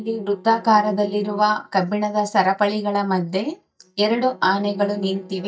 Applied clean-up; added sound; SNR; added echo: neural mask model DeepFilterNet 3.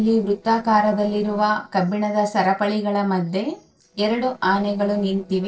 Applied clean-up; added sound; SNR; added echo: neural separator model SepFormer DNS4.